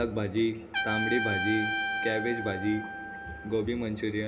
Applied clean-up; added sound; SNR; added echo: none; Trumpet; 3 dB; reverberation time 0.3 s.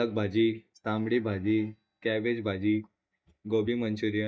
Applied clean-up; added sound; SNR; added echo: neural mask model DeepFilterNet 3.